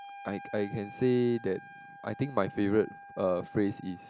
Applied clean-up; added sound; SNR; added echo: none; Wind instrument, woodwind instrument; 17 dB; none.